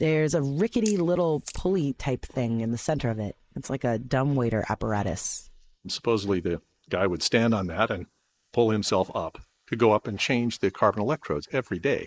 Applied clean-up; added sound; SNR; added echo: neural mask model Resemble Enhance denoiser.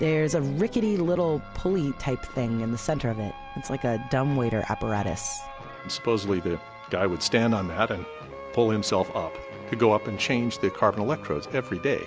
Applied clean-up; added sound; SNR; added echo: none; none; none; none.